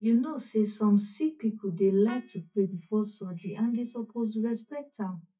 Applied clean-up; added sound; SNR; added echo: neural mask model DeepFilterNet 3.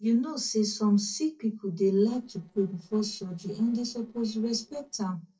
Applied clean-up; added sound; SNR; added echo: neural separator model SepFormer DNS4.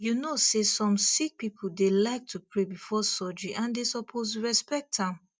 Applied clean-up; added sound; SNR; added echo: none; none; none; none.